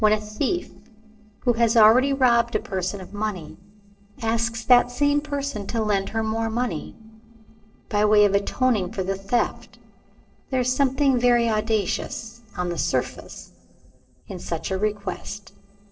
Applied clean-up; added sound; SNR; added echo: neural separator model SepFormer DNS4.